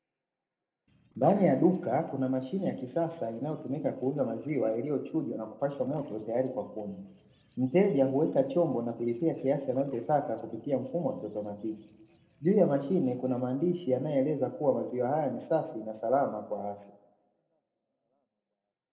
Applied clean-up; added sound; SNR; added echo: neural separator model SepFormer DNS4.